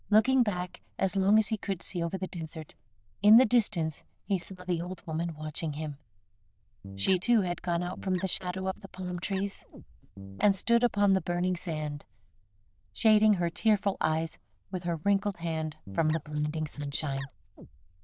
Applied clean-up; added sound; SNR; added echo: neural diffusion model UNIVERSE++.